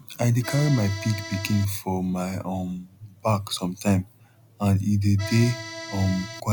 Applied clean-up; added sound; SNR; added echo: none; Accordion; 11 dB; none.